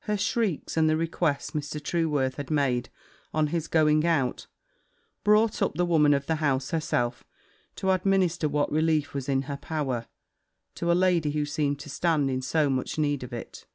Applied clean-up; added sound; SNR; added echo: none; none; none; none.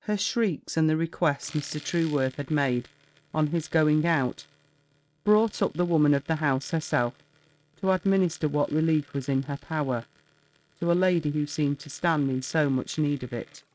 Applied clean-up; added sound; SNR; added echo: neural mask model RNNoise.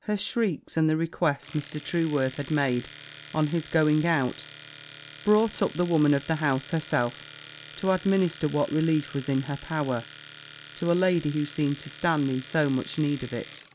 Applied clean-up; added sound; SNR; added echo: none; Domestic sounds, home sounds; 17 dB; none.